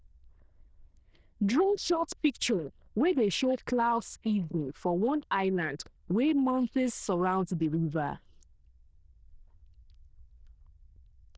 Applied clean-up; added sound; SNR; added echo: neural diffusion model UNIVERSE++.